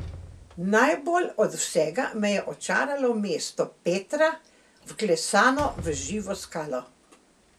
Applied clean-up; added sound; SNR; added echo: none; Slam; 20 dB; none.